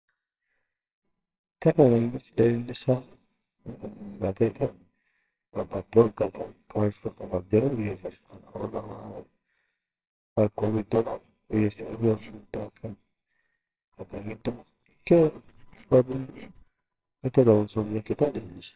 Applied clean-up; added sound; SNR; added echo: neural separator model SepFormer WHAMR!.